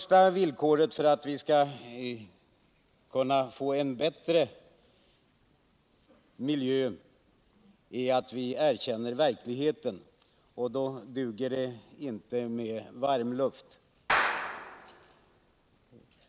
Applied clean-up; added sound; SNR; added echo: none; Clapping; 3 dB; none.